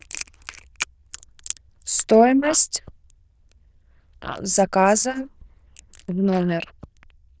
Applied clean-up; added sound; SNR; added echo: neural diffusion model UNIVERSE++.